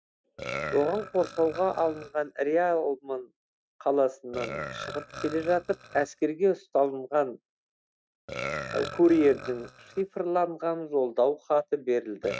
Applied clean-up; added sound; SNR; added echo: neural mask model RNNoise.